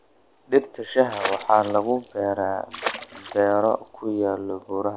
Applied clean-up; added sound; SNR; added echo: none; Water / Splash, splatter; 11 dB; none.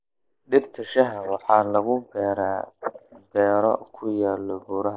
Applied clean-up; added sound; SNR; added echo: neural mask model Resemble Enhance denoiser.